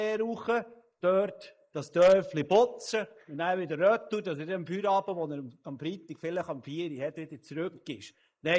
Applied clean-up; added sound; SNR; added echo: neural mask model Resemble Enhance denoiser.